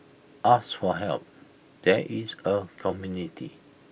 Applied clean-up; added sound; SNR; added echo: none; none; none; none.